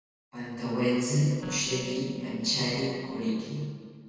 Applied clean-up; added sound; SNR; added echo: neural separator model SepFormer DNS4.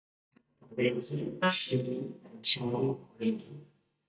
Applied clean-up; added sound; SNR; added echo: neural mask model DeepFilterNet 3.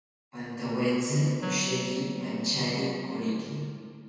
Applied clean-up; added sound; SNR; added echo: none; Wind instrument, woodwind instrument; 10 dB; reverberation time 2.1 s.